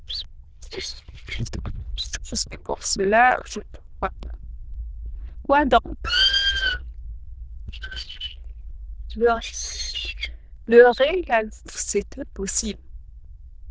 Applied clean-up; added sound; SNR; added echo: neural diffusion model UNIVERSE++.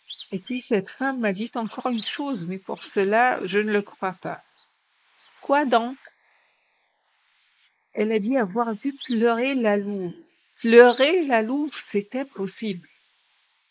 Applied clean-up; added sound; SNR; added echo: neural mask model Resemble Enhance denoiser.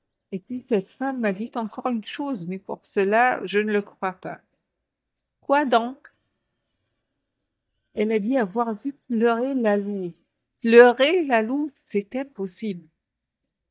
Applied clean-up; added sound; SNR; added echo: neural mask model DeepFilterNet 3.